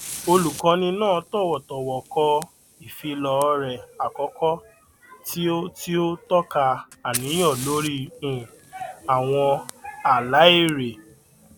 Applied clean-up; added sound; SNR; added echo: none; Fire; 17 dB; none.